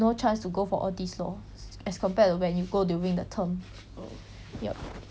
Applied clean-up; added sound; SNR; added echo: none; none; none; none.